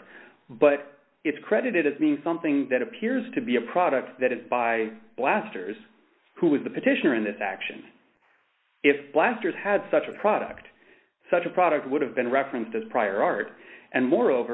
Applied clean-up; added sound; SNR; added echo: neural mask model Resemble Enhance denoiser.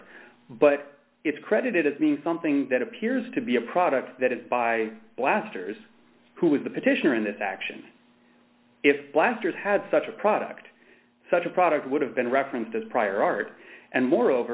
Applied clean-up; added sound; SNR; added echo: none; none; none; none.